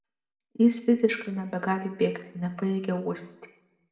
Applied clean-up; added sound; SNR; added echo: none; none; none; reverberation time 0.7 s.